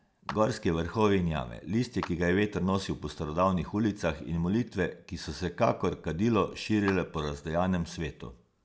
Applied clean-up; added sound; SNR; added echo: none; Clapping; 19 dB; none.